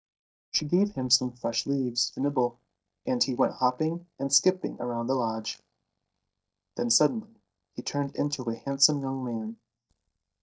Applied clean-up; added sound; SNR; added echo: neural mask model DeepFilterNet 3.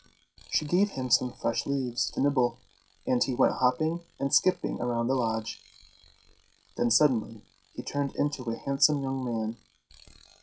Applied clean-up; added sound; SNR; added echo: classical method WPE with log-MMSE.